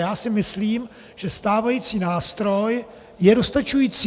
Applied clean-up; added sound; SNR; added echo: none; none; none; none.